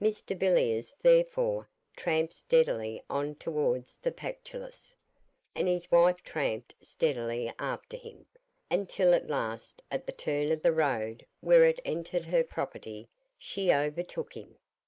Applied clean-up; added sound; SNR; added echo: neural mask model Resemble Enhance denoiser.